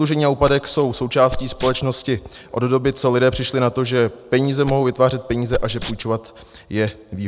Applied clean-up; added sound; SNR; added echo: none; Wild animals; 11 dB; none.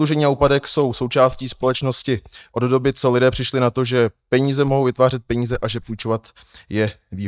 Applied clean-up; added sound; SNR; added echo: neural mask model DeepFilterNet 3.